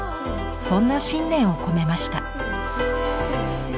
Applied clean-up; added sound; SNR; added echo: none; none; none; none.